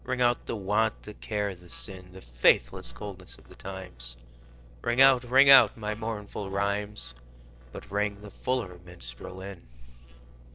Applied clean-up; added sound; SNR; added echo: neural separator model SepFormer DNS4.